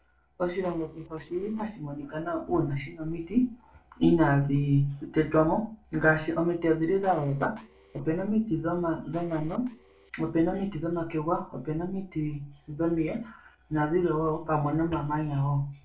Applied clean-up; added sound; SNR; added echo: neural separator model SepFormer DNS4.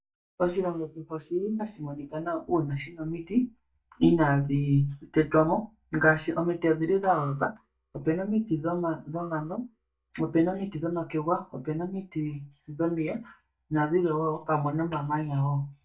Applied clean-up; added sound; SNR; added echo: neural mask model DeepFilterNet 3.